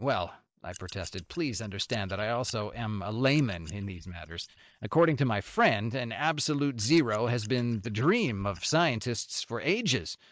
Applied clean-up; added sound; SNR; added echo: neural mask model DeepFilterNet 3.